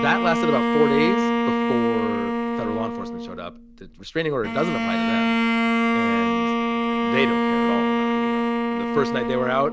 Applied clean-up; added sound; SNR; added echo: none; Bowed string instrument; -5 dB; none.